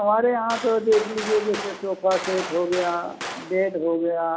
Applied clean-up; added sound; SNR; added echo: none; Gunshot, gunfire; 11 dB; none.